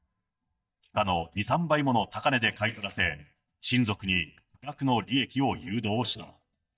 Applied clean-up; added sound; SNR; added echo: neural mask model DeepFilterNet 3.